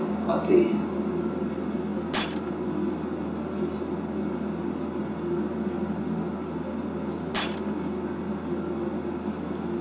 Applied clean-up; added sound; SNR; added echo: none; Shatter; 7 dB; reverberation time 0.7 s.